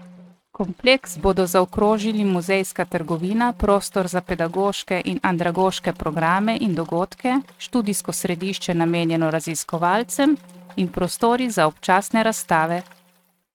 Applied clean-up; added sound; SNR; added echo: neural mask model RNNoise.